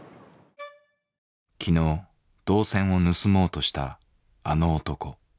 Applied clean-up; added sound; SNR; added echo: none; Wind instrument, woodwind instrument; 20 dB; none.